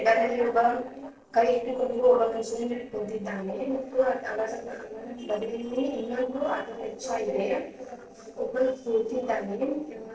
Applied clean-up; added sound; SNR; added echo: neural separator model SepFormer DNS4.